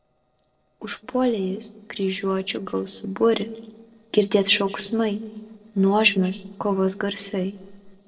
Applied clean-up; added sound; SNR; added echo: neural separator model SepFormer DNS4.